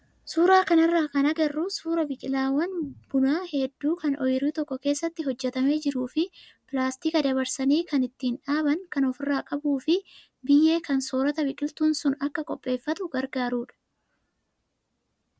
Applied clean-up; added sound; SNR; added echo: none; none; none; none.